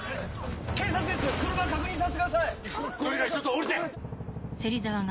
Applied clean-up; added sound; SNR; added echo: none; none; none; none.